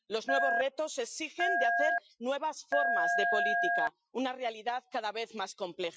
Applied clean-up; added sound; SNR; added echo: classical method Wiener filter.